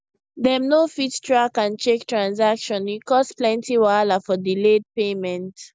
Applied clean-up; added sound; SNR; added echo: none; none; none; none.